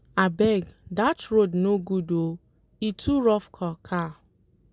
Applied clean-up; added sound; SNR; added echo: none; none; none; none.